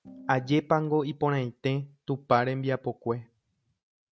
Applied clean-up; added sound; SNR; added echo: neural mask model RNNoise.